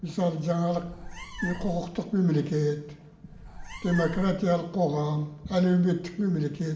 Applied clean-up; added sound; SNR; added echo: none; Meow; 12 dB; reverberation time 0.8 s.